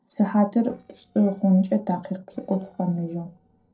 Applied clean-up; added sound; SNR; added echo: neural separator model SepFormer DNS4.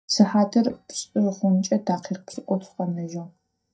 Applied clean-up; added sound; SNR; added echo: neural mask model DeepFilterNet 3.